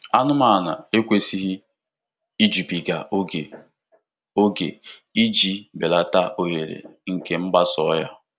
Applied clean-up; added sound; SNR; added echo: none; none; none; none.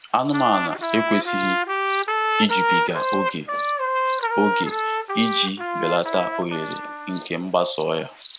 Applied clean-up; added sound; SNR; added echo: none; Trumpet + Cricket; 0 dB; none.